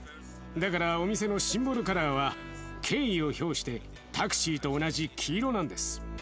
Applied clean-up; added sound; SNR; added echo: none; Bowed string instrument; 19 dB; none.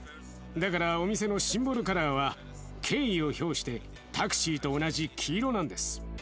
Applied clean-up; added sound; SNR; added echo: none; none; none; none.